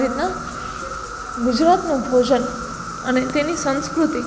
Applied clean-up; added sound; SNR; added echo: none; Insect; 10 dB; none.